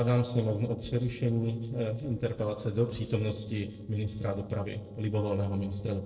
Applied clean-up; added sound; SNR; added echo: neural separator model SepFormer DNS4.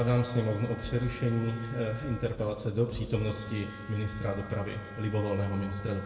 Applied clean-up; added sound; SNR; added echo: none; Wind instrument, woodwind instrument; 17 dB; reverberation time 1.8 s.